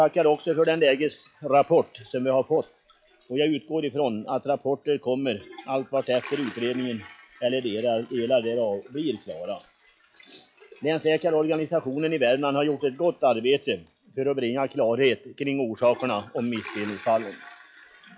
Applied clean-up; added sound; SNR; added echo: classical method log-MMSE.